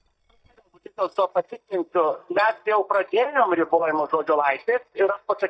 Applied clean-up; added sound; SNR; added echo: neural mask model DeepFilterNet 3.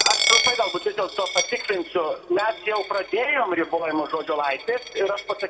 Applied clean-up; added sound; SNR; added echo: none; Coin (dropping); 3 dB; reverberation time 1.0 s.